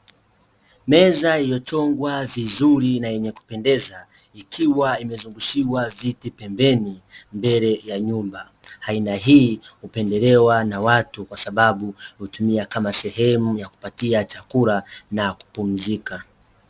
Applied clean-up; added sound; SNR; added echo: none; none; none; none.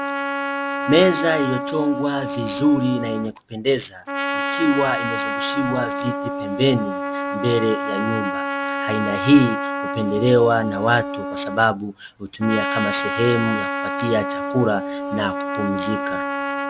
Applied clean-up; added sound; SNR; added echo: none; Trumpet; 4 dB; none.